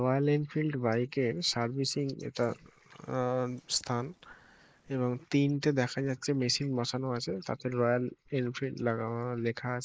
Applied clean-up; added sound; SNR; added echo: neural mask model Resemble Enhance denoiser.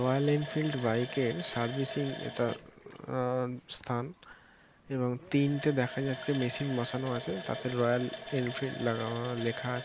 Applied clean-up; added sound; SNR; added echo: none; Water tap, faucet; 11 dB; none.